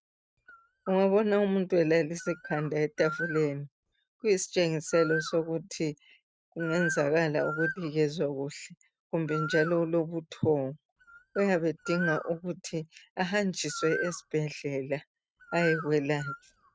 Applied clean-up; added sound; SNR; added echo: neural mask model RNNoise.